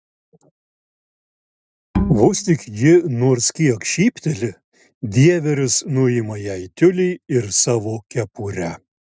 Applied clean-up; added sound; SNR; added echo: neural mask model RNNoise.